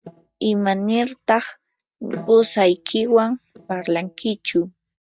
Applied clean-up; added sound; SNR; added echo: neural mask model DeepFilterNet 3.